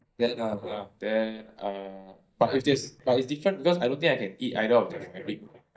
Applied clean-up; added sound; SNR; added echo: neural mask model DeepFilterNet 3.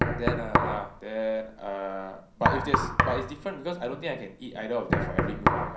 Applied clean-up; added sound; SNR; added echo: none; Knock; -4 dB; reverberation time 0.6 s.